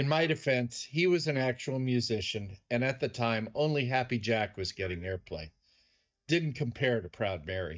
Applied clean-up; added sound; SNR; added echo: neural mask model DeepFilterNet 3.